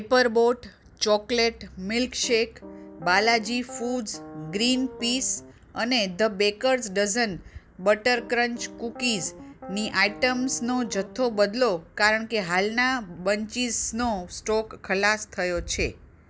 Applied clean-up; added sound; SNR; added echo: none; Piano; 16 dB; none.